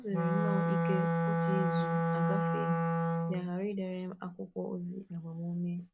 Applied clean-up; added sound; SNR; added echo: none; Wind instrument, woodwind instrument; -5 dB; none.